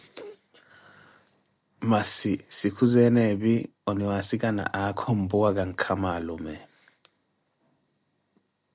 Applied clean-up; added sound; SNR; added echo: none; none; none; none.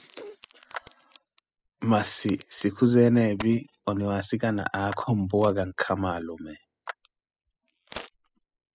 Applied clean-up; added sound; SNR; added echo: classical method spectral subtraction.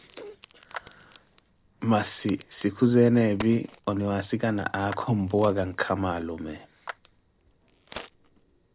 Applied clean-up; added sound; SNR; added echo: none; Crack + Clapping; 19 dB; none.